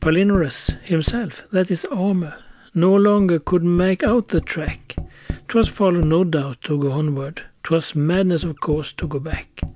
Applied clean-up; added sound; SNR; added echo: none; Tap; 12 dB; none.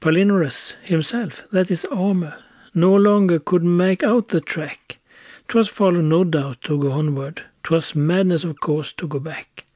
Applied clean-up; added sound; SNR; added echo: none; none; none; none.